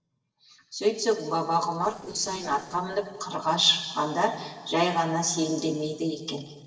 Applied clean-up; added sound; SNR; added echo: neural separator model SepFormer DNS4.